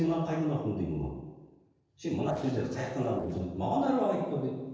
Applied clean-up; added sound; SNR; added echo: neural separator model SepFormer DNS4.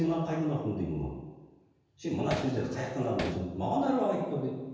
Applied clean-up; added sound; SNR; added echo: none; Hammer; 9 dB; reverberation time 1.2 s.